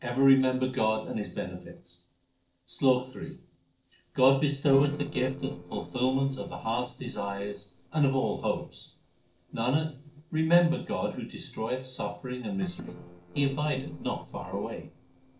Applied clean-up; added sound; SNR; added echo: neural separator model SepFormer DNS4.